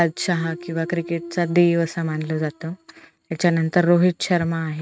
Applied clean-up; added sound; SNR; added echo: neural mask model RNNoise.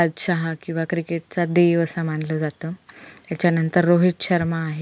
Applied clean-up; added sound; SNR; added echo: none; none; none; none.